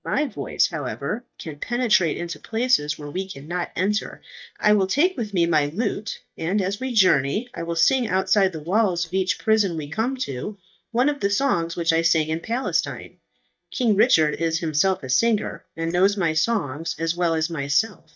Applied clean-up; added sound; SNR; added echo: neural mask model DeepFilterNet 3.